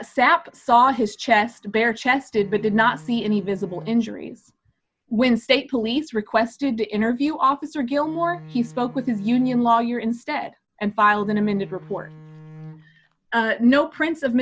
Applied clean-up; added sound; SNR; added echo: none; Bowed string instrument; 20 dB; none.